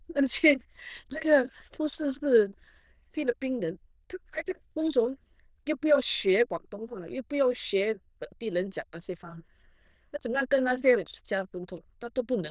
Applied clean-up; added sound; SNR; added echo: neural diffusion model UNIVERSE++.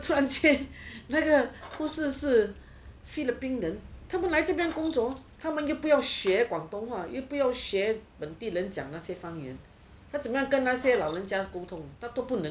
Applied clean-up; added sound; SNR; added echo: none; Keys jangling; 19 dB; none.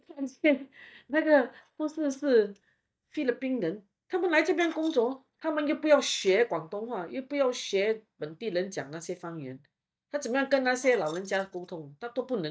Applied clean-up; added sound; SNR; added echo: neural mask model DeepFilterNet 3.